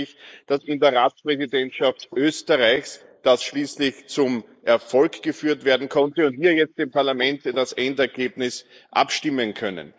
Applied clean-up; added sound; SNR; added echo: neural mask model Resemble Enhance denoiser.